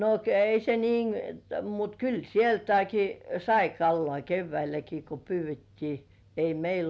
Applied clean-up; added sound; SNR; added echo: none; none; none; none.